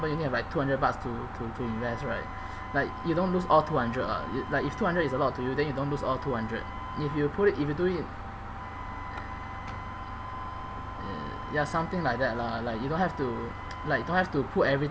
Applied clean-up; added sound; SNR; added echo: none; Wind instrument, woodwind instrument; 15 dB; none.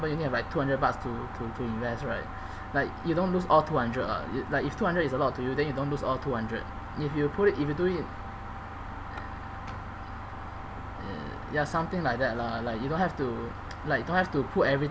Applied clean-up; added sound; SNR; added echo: none; none; none; none.